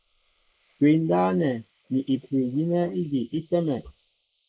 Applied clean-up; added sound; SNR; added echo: neural mask model Resemble Enhance denoiser.